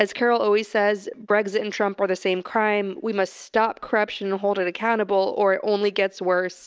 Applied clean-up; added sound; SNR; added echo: none; none; none; none.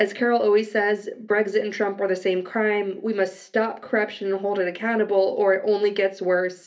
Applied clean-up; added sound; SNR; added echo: none; none; none; reverberation time 0.3 s.